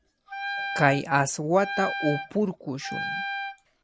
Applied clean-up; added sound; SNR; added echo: none; Wind instrument, woodwind instrument; 7 dB; none.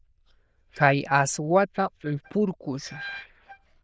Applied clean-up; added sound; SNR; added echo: neural diffusion model UNIVERSE++.